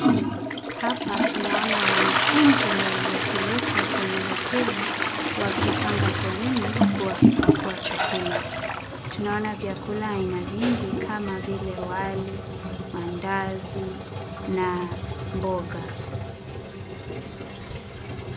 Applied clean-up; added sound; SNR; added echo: none; Toilet flush; -4 dB; none.